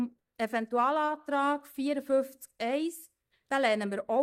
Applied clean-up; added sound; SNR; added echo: neural mask model DeepFilterNet 3.